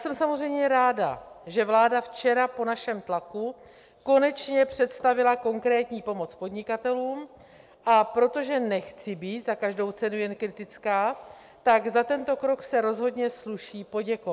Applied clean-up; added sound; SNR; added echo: none; none; none; none.